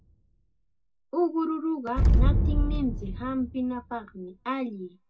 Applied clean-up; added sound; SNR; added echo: none; Explosion; -4 dB; reverberation time 0.2 s.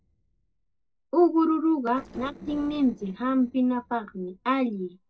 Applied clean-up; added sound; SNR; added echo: neural separator model SepFormer DNS4.